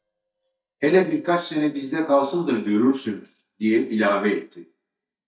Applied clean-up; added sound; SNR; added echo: neural mask model DeepFilterNet 3.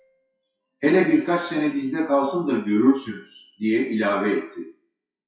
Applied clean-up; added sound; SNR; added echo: classical method WPE with log-MMSE.